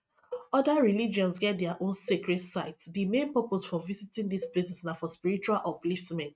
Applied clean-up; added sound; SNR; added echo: neural mask model RNNoise.